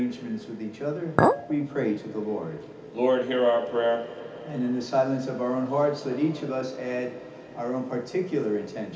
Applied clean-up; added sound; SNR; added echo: none; Chink, clink; 1 dB; reverberation time 0.4 s.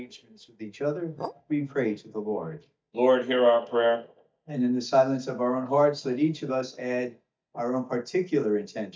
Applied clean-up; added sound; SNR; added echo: neural mask model DeepFilterNet 3.